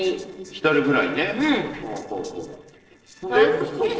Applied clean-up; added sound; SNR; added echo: neural separator model SepFormer DNS4.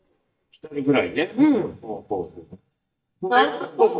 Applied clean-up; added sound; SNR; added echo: neural mask model DeepFilterNet 3.